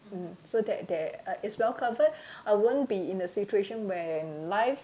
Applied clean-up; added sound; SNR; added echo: none; none; none; none.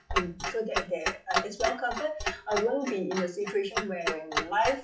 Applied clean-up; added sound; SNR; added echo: classical method WPE with log-MMSE.